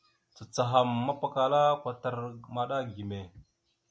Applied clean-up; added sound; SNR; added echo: none; none; none; none.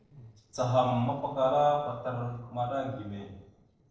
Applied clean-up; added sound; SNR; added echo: neural separator model SepFormer DNS4.